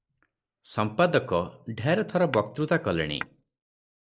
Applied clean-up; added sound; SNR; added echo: neural mask model Resemble Enhance denoiser.